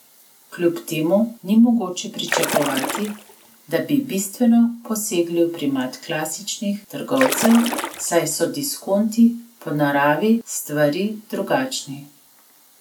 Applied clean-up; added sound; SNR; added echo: none; Splash, splatter; 4 dB; none.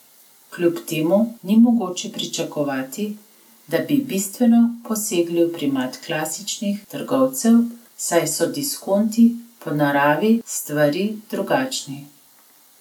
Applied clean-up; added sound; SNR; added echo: none; none; none; none.